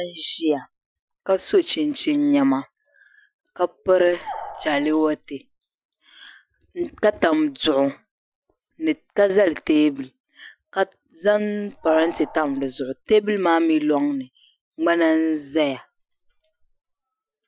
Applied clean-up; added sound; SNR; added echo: classical method Wiener filter.